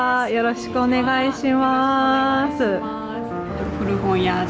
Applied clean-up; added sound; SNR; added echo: none; none; none; none.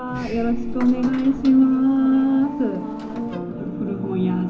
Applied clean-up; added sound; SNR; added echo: none; Sliding door; 15 dB; reverberation time 0.3 s.